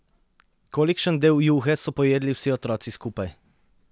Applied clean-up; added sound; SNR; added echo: none; none; none; none.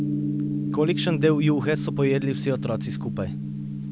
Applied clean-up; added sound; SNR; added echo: none; Gong; 2 dB; none.